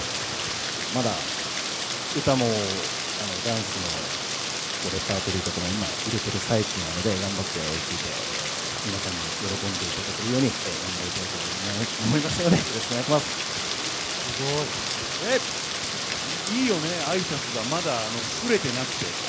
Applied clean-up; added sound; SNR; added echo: none; Rain; 0 dB; none.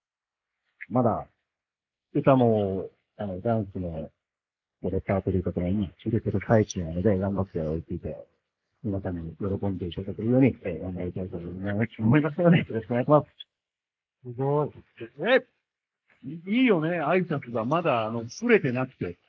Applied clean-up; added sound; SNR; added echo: neural mask model Resemble Enhance denoiser.